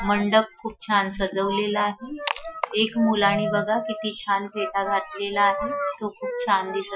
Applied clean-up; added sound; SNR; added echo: classical method Wiener filter.